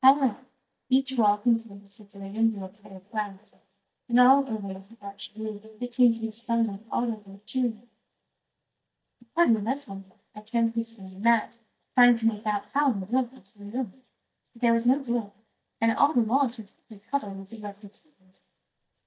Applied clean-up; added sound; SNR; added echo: neural mask model DeepFilterNet 3.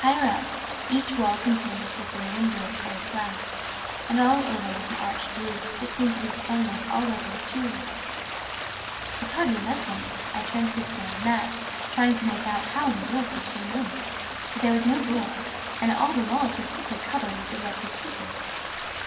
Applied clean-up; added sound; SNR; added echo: none; Stream; 5 dB; reverberation time 2.2 s.